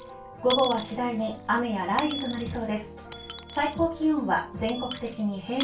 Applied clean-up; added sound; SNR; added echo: none; Coin (dropping) / Dishes, pots, and pans; 0 dB; reverberation time 0.2 s.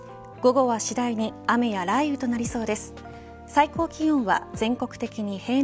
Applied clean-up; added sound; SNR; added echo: none; none; none; none.